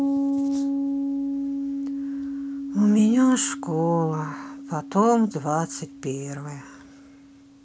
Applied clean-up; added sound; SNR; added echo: none; Piano; 4 dB; none.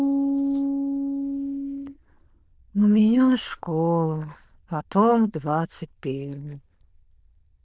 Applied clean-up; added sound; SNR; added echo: neural diffusion model UNIVERSE++.